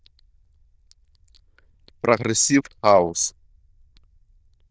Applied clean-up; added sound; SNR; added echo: neural diffusion model UNIVERSE++.